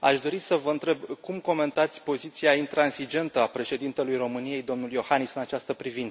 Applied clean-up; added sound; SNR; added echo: none; none; none; none.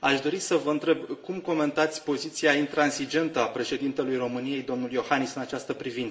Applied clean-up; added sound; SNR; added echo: none; none; none; reverberation time 0.6 s.